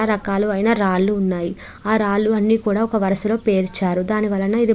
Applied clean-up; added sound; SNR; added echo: none; none; none; none.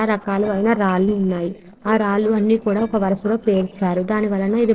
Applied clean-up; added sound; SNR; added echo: neural separator model SepFormer DNS4.